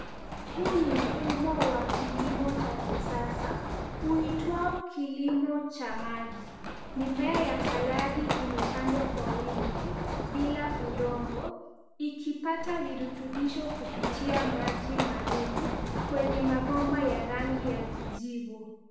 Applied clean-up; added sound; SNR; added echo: none; Run; 1 dB; reverberation time 0.9 s.